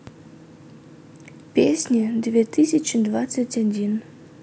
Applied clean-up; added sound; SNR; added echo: none; none; none; none.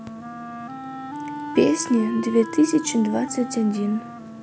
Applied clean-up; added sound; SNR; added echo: none; Wind instrument, woodwind instrument; 11 dB; none.